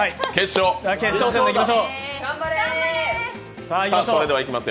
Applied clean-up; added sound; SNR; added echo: none; none; none; none.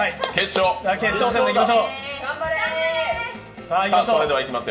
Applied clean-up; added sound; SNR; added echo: none; none; none; reverberation time 0.5 s.